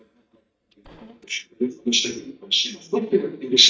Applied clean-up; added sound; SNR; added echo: neural mask model DeepFilterNet 3.